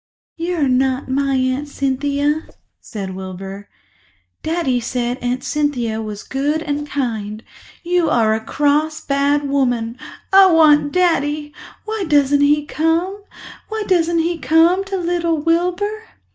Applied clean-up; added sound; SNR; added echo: neural mask model DeepFilterNet 3.